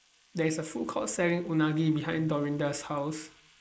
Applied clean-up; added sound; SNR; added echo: neural mask model Resemble Enhance denoiser.